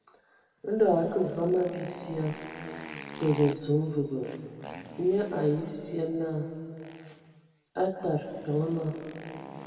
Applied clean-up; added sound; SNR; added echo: none; Motorcycle; 16 dB; reverberation time 2.3 s.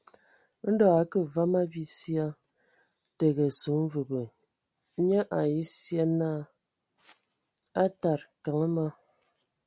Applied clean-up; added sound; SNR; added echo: none; none; none; none.